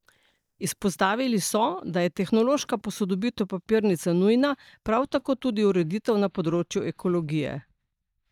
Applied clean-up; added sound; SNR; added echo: neural mask model DeepFilterNet 3.